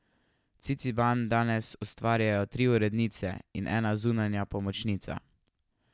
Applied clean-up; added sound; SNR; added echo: none; none; none; none.